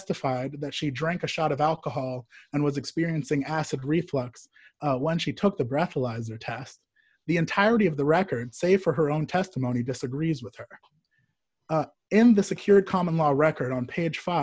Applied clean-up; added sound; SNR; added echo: none; none; none; none.